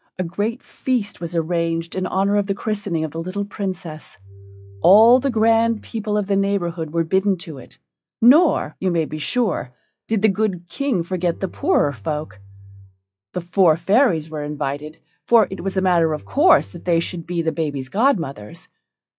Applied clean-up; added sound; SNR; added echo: classical method log-MMSE.